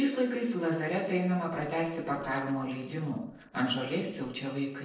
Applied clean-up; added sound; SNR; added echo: neural separator model SepFormer DNS4.